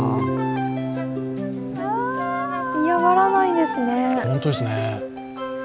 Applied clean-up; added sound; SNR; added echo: none; Bass guitar; 7 dB; none.